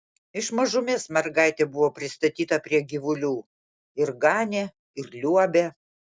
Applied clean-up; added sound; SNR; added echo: none; none; none; none.